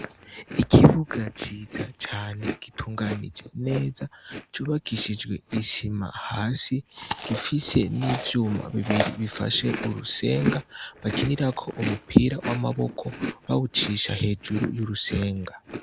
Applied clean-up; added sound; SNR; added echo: none; Chewing, mastication; 9 dB; none.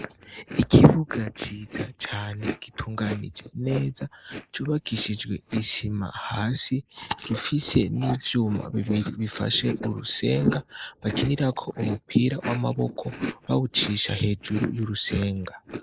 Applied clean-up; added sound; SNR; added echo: neural mask model Resemble Enhance denoiser.